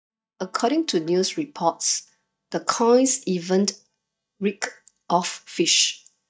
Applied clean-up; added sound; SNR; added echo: neural mask model DeepFilterNet 3.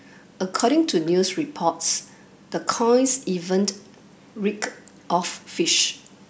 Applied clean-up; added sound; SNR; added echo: none; none; none; none.